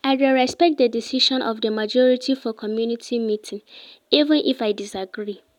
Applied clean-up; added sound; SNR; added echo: none; none; none; none.